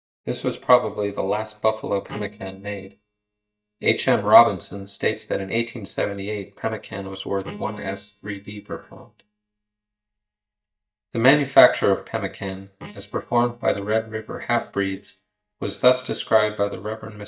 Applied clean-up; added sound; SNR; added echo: neural mask model DeepFilterNet 3.